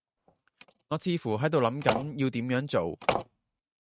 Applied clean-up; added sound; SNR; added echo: neural mask model RNNoise.